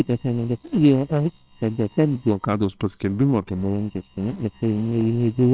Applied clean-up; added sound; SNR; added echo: neural separator model SepFormer WHAMR!.